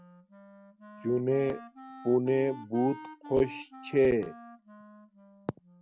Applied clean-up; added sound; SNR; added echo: none; Wind instrument, woodwind instrument; 17 dB; none.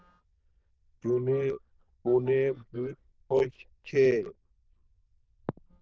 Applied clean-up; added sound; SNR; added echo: neural diffusion model UNIVERSE++.